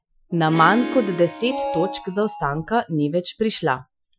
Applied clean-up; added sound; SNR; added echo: classical method Wiener filter.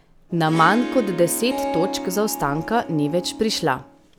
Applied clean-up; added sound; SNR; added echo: none; Harp; 8 dB; none.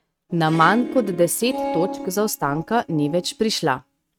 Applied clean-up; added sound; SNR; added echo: neural mask model RNNoise.